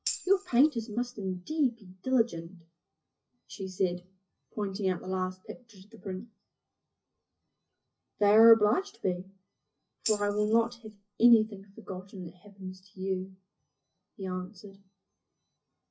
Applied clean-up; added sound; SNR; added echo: classical method WPE with log-MMSE.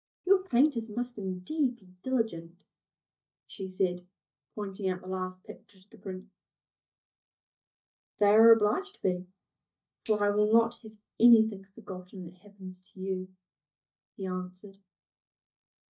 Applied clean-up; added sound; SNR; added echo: neural mask model DeepFilterNet 3.